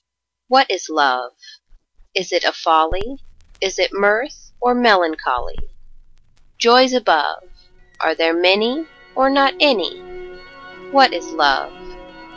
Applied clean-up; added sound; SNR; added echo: none; Crackle; 15 dB; none.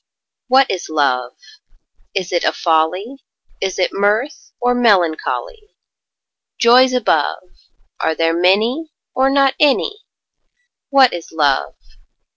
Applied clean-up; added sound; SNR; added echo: none; none; none; none.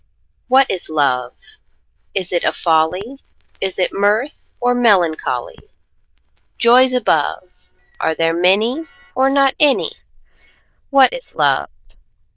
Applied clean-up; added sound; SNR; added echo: neural diffusion model UNIVERSE++.